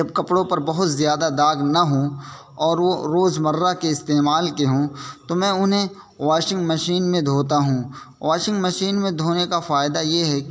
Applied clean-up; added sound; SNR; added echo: none; none; none; none.